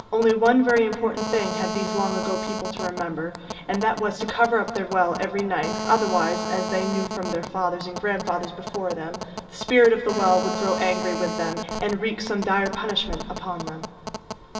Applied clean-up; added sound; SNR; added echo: none; Telephone; 8 dB; reverberation time 2.2 s.